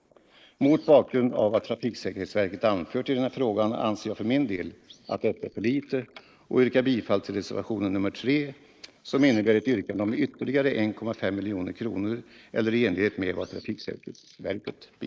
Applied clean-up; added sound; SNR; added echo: neural mask model Resemble Enhance denoiser.